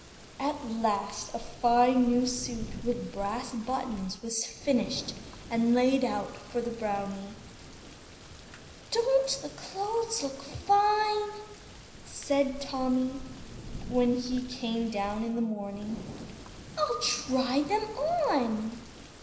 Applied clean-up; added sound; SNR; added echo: none; Thunder / Rain; 14 dB; reverberation time 0.9 s.